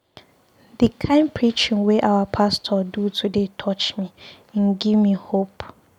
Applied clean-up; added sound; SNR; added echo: none; none; none; none.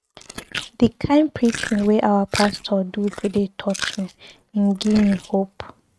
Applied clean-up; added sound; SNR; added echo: neural mask model RNNoise.